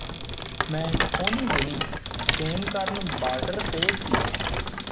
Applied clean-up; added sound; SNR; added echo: none; Rattle + Cupboard open or close; -5 dB; none.